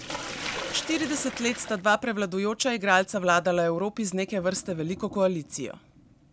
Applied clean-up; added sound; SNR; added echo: none; Sink (filling or washing); 13 dB; none.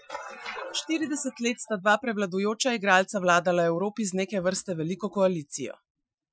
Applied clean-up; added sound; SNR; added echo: classical method Wiener filter.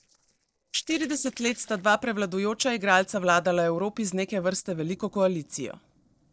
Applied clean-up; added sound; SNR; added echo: neural separator model SepFormer DNS4.